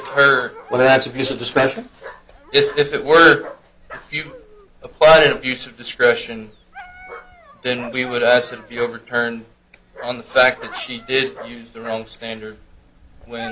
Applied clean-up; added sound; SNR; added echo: none; Bark + Dog; 19 dB; none.